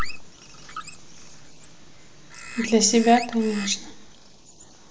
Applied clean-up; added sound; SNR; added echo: neural mask model Resemble Enhance denoiser.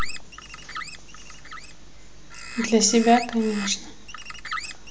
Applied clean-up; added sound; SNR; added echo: none; Bird; 12 dB; none.